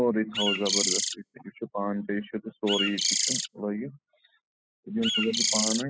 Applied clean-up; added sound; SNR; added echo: classical method spectral subtraction.